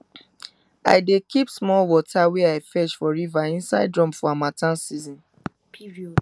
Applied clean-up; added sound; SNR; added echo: none; none; none; none.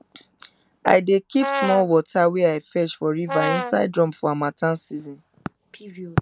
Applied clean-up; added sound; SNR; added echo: none; Brass instrument; 4 dB; none.